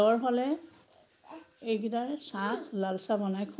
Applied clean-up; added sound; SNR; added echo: none; none; none; none.